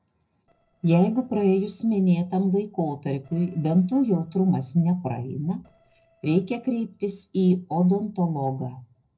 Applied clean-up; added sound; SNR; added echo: neural separator model SepFormer DNS4.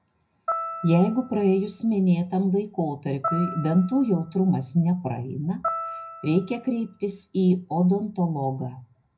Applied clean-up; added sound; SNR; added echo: none; Piano; 11 dB; reverberation time 0.5 s.